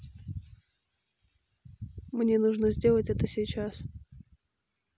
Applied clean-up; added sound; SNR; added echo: none; none; none; none.